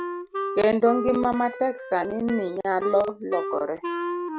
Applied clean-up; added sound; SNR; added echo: none; Wind instrument, woodwind instrument; 7 dB; none.